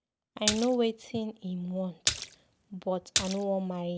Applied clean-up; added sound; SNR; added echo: none; Splash, splatter; 2 dB; none.